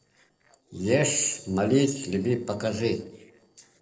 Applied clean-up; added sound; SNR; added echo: neural separator model SepFormer DNS4.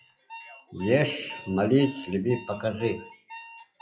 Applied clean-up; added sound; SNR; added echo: classical method WPE with log-MMSE.